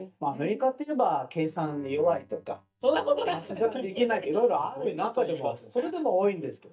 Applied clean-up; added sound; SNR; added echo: neural mask model DeepFilterNet 3.